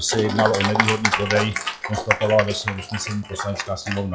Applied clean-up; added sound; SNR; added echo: classical method log-MMSE.